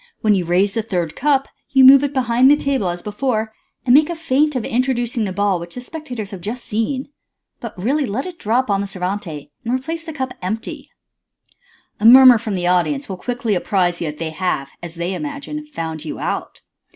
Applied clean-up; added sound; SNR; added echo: none; none; none; none.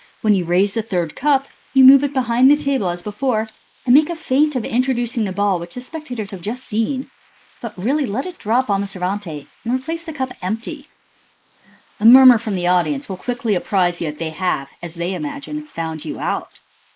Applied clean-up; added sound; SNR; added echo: neural mask model Resemble Enhance denoiser.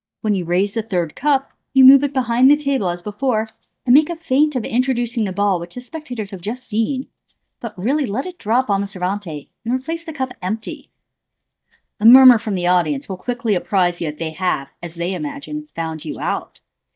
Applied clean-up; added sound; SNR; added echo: neural mask model DeepFilterNet 3.